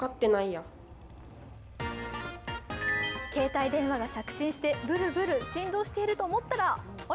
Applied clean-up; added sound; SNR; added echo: none; Engine starting / Motorcycle; 18 dB; none.